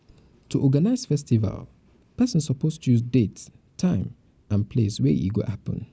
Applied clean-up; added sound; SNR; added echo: none; none; none; none.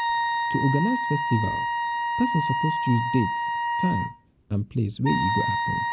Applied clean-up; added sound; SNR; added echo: none; Wind instrument, woodwind instrument; 0 dB; none.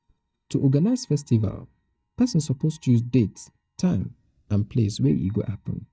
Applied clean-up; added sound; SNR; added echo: neural mask model DeepFilterNet 3.